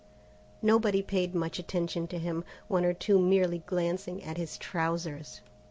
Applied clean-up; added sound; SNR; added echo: none; none; none; none.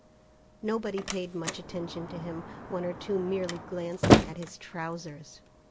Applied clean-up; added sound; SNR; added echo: none; Slam; -4 dB; none.